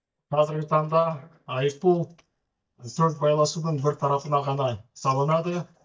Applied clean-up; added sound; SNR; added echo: neural mask model DeepFilterNet 3.